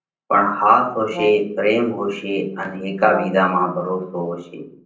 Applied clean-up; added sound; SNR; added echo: neural separator model SepFormer DNS4.